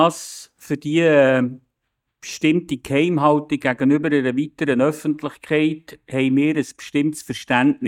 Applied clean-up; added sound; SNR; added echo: neural mask model DeepFilterNet 3.